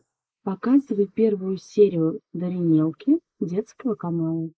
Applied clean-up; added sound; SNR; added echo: neural mask model Resemble Enhance denoiser.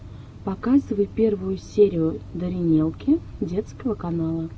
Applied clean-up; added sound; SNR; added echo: none; none; none; none.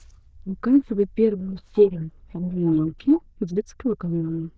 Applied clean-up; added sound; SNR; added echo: neural diffusion model UNIVERSE++.